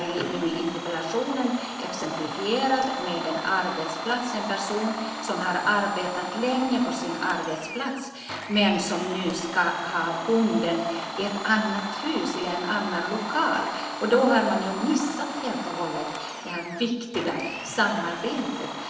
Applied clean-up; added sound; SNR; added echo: none; Domestic sounds, home sounds; 7 dB; reverberation time 1.3 s.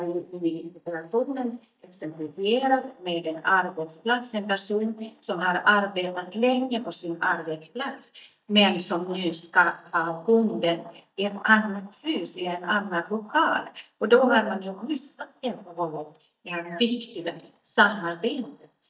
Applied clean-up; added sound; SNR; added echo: neural mask model DeepFilterNet 3.